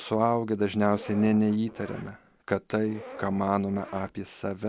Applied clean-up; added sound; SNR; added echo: none; Zipper (clothing); 19 dB; none.